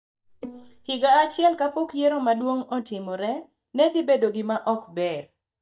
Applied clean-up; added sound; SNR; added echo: neural mask model DeepFilterNet 3.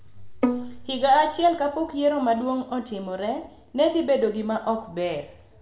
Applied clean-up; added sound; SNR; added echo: none; Bowed string instrument; 6 dB; reverberation time 0.6 s.